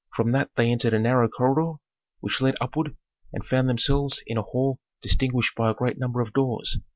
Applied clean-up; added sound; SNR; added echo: none; none; none; none.